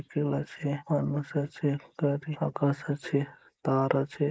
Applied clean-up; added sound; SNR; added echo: neural mask model Resemble Enhance denoiser.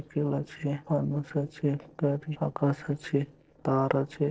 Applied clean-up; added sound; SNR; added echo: neural separator model SepFormer DNS4.